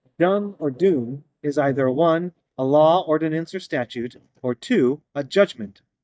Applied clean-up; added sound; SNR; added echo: neural mask model DeepFilterNet 3.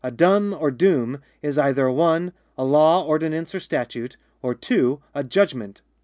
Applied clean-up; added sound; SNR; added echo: none; none; none; none.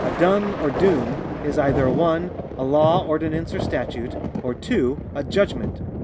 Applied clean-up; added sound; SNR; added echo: none; Thunder; 5 dB; none.